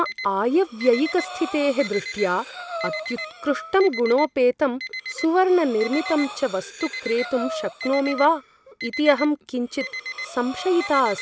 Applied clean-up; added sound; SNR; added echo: none; Breathing + Alarm; 11 dB; none.